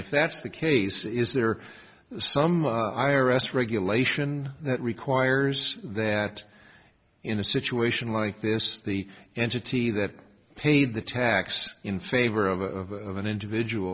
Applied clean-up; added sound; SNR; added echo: none; none; none; none.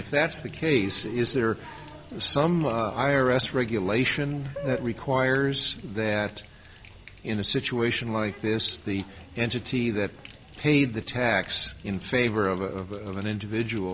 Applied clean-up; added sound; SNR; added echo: none; Water tap, faucet; 17 dB; none.